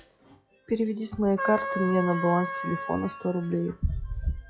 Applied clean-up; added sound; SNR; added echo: classical method log-MMSE.